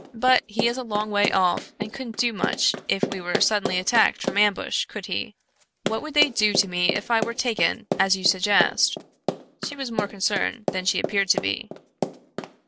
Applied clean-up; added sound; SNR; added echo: none; Run; 7 dB; none.